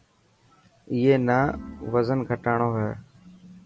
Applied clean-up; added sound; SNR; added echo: none; Organ; 17 dB; none.